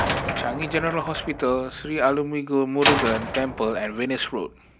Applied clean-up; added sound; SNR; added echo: none; Slam; 4 dB; none.